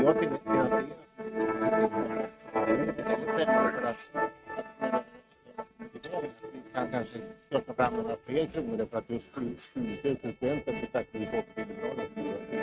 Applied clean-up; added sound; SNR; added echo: neural mask model RNNoise.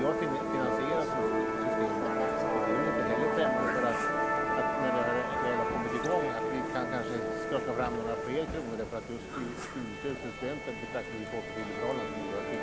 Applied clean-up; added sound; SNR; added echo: none; Musical instrument; -3 dB; none.